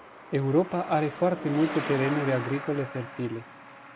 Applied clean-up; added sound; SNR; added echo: none; Truck; 10 dB; reverberation time 0.2 s.